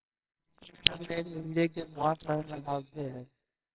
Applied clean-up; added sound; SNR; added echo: neural separator model SepFormer WHAMR!.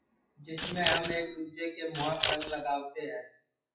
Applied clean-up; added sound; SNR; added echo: classical method WPE with log-MMSE.